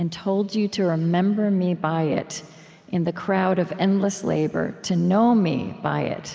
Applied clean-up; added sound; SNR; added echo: none; none; none; none.